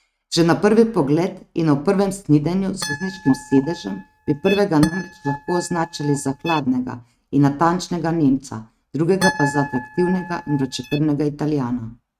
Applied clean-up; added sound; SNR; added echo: neural mask model RNNoise.